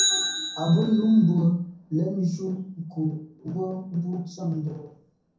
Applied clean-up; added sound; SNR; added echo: none; Bicycle; 8 dB; reverberation time 0.6 s.